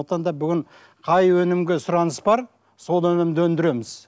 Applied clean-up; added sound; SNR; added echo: none; none; none; none.